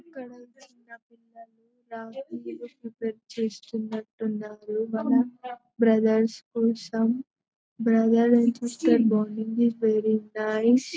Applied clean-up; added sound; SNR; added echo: none; none; none; none.